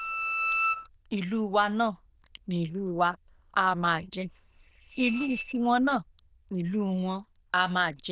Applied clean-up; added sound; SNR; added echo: neural diffusion model UNIVERSE++.